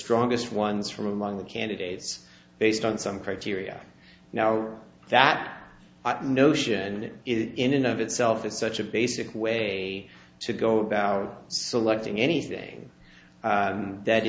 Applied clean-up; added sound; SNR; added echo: none; none; none; none.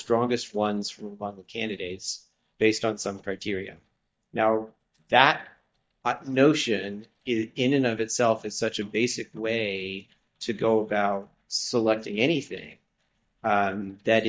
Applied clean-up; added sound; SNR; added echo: neural mask model DeepFilterNet 3.